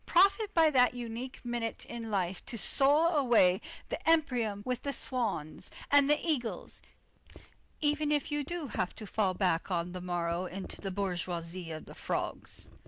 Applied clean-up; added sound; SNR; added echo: none; none; none; none.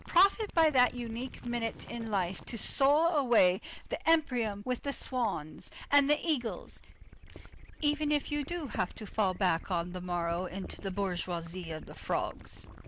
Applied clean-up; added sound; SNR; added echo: none; Gurgling / Liquid; 18 dB; none.